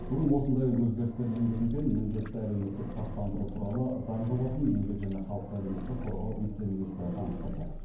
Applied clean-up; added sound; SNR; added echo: none; Engine; 8 dB; reverberation time 0.9 s.